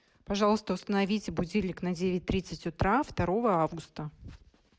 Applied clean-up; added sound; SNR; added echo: none; none; none; none.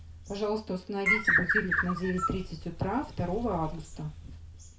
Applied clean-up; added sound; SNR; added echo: none; Bird; 0 dB; reverberation time 0.3 s.